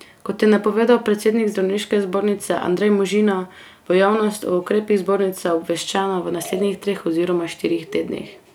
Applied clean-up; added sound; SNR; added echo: none; none; none; none.